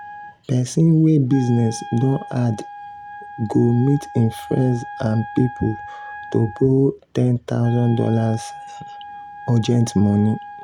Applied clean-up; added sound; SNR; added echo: none; Wind instrument, woodwind instrument; 16 dB; none.